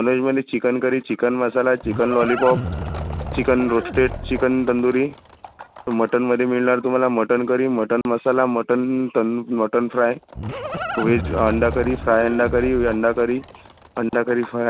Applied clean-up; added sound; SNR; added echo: none; Livestock, farm animals, working animals; 12 dB; none.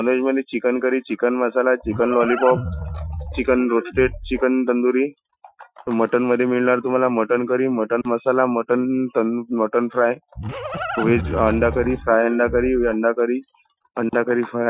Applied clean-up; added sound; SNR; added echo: classical method Wiener filter.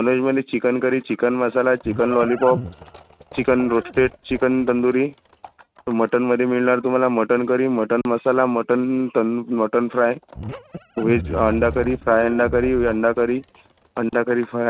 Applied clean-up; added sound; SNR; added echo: neural mask model RNNoise.